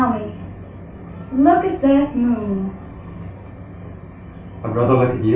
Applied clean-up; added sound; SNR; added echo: none; none; none; reverberation time 0.3 s.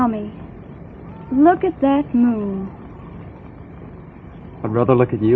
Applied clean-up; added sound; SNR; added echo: none; none; none; none.